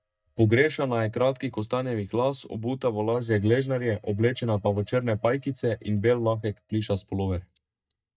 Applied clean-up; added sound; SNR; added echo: neural mask model DeepFilterNet 3.